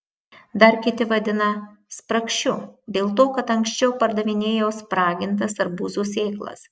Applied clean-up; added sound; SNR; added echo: none; none; none; none.